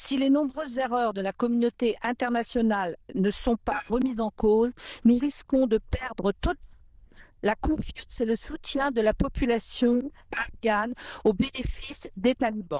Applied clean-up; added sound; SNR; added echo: neural diffusion model UNIVERSE++.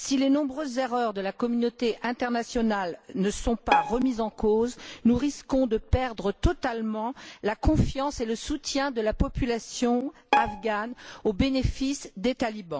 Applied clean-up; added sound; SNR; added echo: none; Bowed string instrument; 4 dB; none.